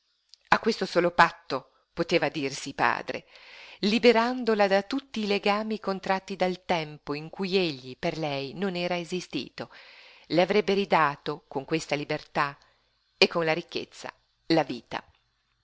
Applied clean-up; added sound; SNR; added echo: none; none; none; none.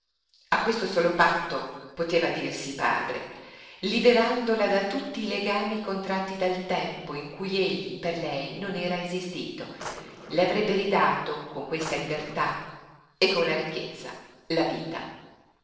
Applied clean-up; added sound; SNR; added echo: neural separator model SepFormer DNS4.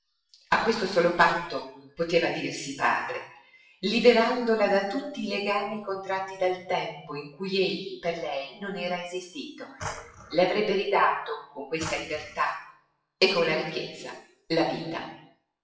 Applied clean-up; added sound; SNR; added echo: classical method WPE with log-MMSE.